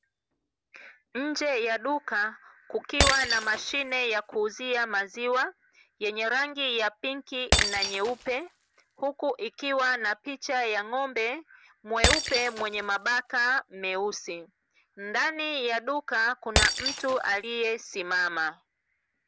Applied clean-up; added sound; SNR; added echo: none; Shatter; 4 dB; none.